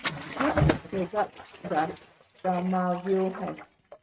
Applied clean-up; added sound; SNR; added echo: neural mask model RNNoise.